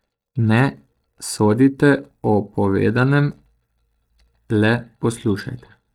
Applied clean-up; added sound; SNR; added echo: neural mask model DeepFilterNet 3.